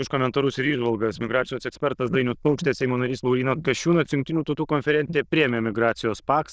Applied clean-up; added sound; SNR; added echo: neural diffusion model UNIVERSE++.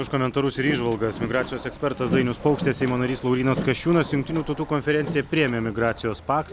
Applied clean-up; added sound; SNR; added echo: none; Boat, Water vehicle; 10 dB; none.